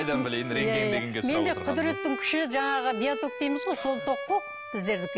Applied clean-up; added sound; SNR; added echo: none; Bowed string instrument; 9 dB; none.